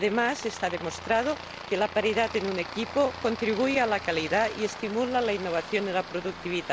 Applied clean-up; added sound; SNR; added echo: none; Aircraft; 12 dB; none.